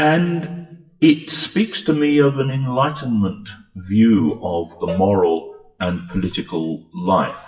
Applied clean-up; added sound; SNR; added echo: classical method WPE with log-MMSE.